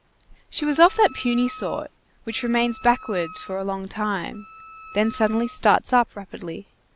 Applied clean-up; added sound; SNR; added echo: none; Wind instrument, woodwind instrument; 19 dB; none.